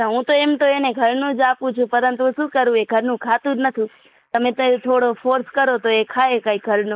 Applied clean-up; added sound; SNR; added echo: neural mask model Resemble Enhance denoiser.